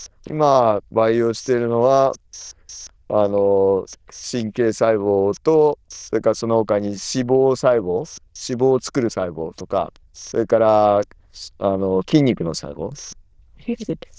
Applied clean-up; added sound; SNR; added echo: neural diffusion model UNIVERSE++.